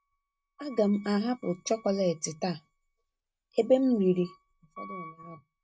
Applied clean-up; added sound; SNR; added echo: neural mask model RNNoise.